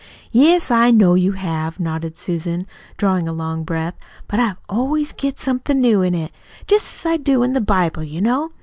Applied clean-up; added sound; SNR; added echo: none; none; none; none.